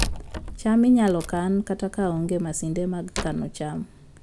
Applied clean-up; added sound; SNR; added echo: none; Wood; 10 dB; none.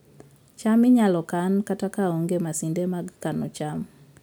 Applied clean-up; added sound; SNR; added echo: none; none; none; none.